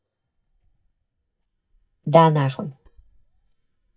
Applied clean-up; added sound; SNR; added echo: neural mask model DeepFilterNet 3.